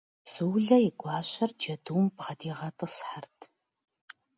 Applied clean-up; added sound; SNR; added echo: none; none; none; none.